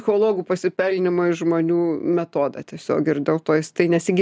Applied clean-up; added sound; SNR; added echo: none; none; none; none.